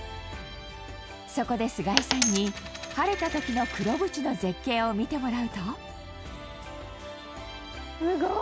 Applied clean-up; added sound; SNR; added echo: none; Coin (dropping); 3 dB; none.